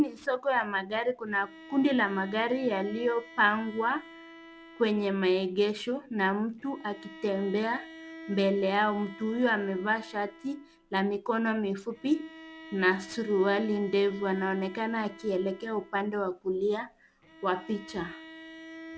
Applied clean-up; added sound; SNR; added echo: none; Bowed string instrument; 19 dB; none.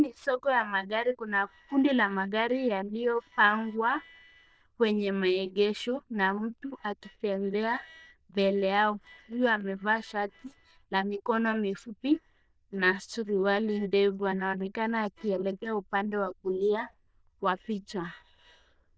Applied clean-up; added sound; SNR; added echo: neural diffusion model UNIVERSE++.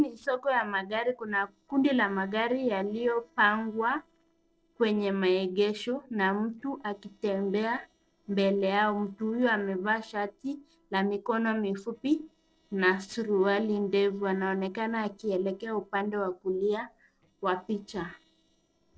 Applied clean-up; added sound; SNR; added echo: neural separator model SepFormer DNS4.